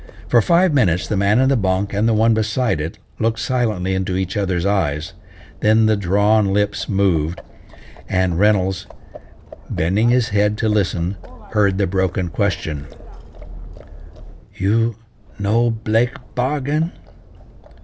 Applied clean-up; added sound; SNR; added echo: none; Livestock, farm animals, working animals; 18 dB; none.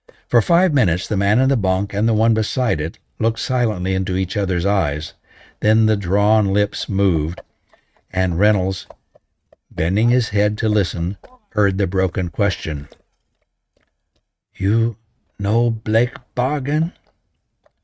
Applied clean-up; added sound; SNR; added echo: neural mask model RNNoise.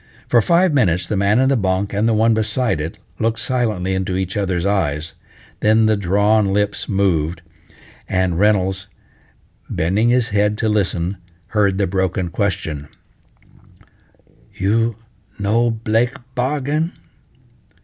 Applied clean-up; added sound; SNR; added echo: none; none; none; none.